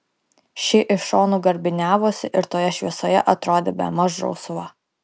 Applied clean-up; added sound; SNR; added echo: none; none; none; none.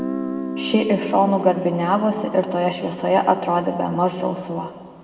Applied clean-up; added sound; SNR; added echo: none; Guitar; 11 dB; reverberation time 1.7 s.